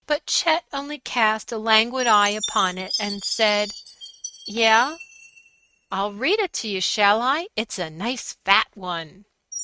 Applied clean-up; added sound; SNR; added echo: neural mask model RNNoise.